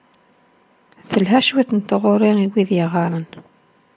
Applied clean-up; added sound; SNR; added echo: none; none; none; none.